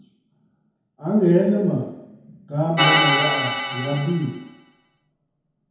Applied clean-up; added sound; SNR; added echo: none; Organ; -2 dB; reverberation time 1.0 s.